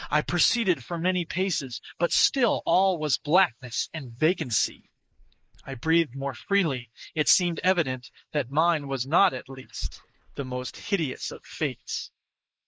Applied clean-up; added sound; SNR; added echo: neural mask model Resemble Enhance denoiser.